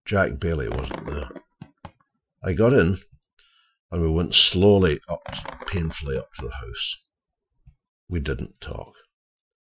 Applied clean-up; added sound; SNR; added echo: classical method Wiener filter.